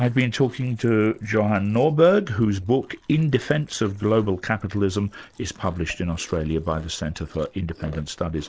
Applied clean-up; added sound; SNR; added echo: neural separator model SepFormer DNS4.